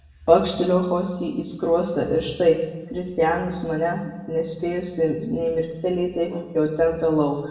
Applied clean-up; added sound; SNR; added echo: none; none; none; reverberation time 1.0 s.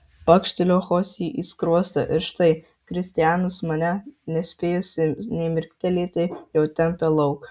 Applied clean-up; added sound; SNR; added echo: none; none; none; none.